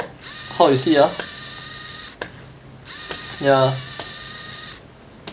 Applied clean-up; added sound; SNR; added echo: none; Camera; 9 dB; none.